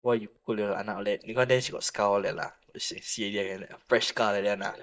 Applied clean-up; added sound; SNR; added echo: neural mask model DeepFilterNet 3.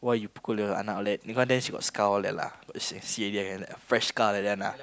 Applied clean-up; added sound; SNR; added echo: none; none; none; none.